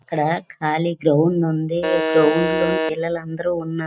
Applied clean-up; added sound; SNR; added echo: neural mask model RNNoise.